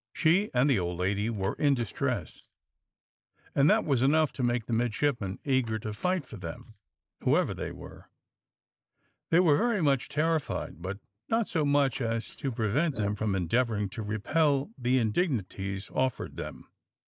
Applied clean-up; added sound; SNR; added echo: neural mask model Resemble Enhance denoiser.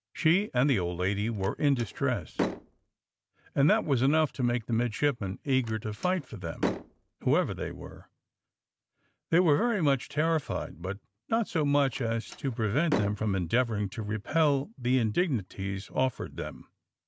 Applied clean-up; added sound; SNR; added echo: none; Slam; 9 dB; none.